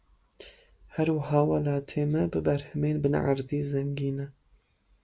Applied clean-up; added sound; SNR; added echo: none; none; none; none.